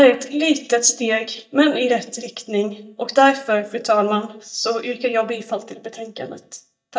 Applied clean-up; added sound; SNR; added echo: neural mask model DeepFilterNet 3.